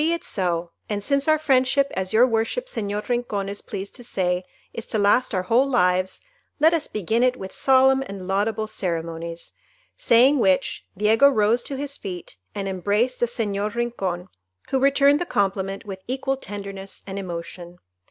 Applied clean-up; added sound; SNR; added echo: none; none; none; none.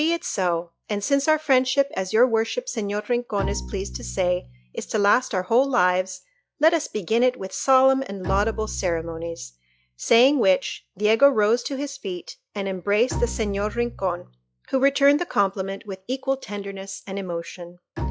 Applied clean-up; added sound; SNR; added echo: classical method log-MMSE.